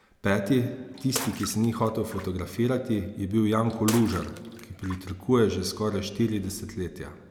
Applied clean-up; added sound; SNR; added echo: none; Bathtub (filling or washing) / Water / Splash, splatter; 12 dB; none.